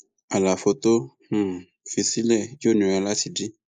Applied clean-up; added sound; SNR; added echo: neural mask model Resemble Enhance denoiser.